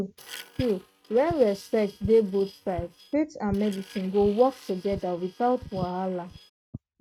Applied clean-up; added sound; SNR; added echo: neural mask model RNNoise.